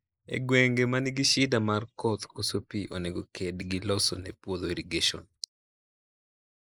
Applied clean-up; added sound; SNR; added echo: neural mask model Resemble Enhance denoiser.